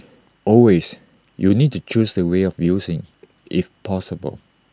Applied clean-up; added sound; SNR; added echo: none; none; none; none.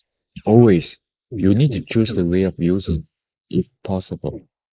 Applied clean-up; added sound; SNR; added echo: neural mask model Resemble Enhance denoiser.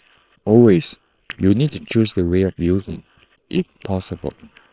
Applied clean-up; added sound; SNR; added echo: neural separator model SepFormer WHAM!.